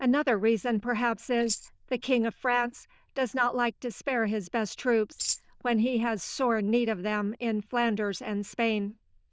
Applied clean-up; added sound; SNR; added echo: neural diffusion model UNIVERSE++.